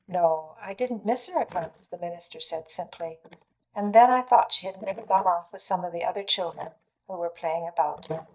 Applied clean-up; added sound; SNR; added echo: neural mask model DeepFilterNet 3.